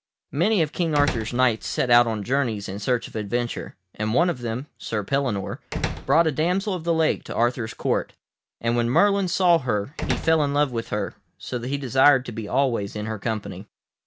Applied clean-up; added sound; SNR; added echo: none; Slam; 11 dB; none.